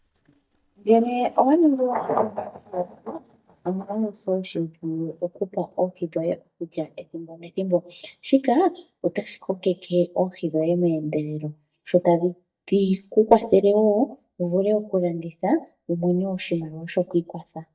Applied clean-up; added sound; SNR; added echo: neural mask model DeepFilterNet 3.